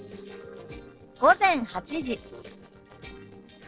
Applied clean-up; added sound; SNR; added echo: neural separator model SepFormer DNS4.